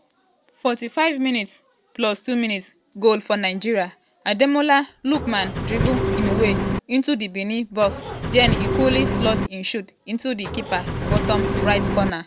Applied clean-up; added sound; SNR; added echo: none; Engine; 0 dB; none.